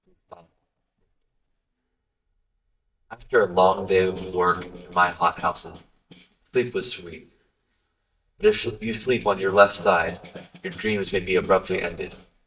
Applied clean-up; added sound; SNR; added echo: neural mask model DeepFilterNet 3.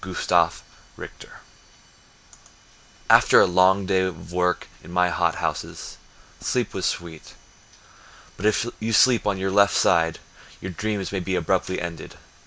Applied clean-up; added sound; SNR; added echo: none; none; none; none.